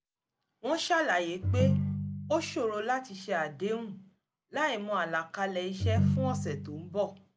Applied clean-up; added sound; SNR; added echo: none; Ringtone; -2 dB; none.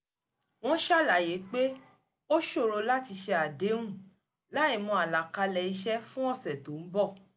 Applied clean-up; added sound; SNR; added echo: none; none; none; none.